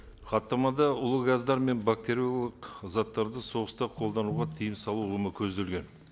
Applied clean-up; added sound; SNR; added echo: none; none; none; none.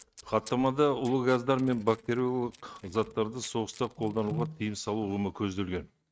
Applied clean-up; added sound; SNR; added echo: neural mask model RNNoise.